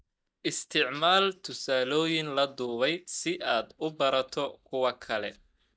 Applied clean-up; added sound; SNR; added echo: neural mask model DeepFilterNet 3.